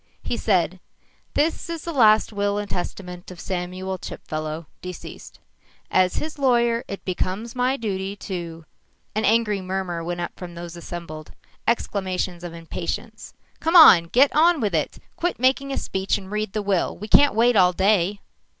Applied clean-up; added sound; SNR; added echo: none; none; none; none.